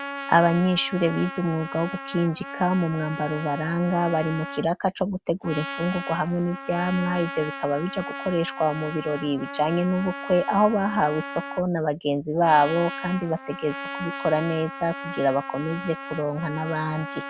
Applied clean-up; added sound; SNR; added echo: none; Trumpet; 11 dB; none.